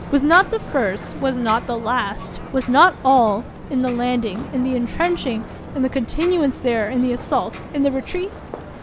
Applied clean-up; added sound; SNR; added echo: none; Ocean; 13 dB; none.